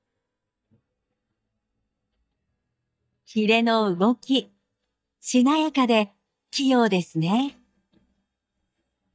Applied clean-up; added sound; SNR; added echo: neural mask model DeepFilterNet 3.